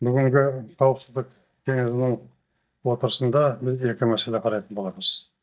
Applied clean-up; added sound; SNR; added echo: neural mask model DeepFilterNet 3.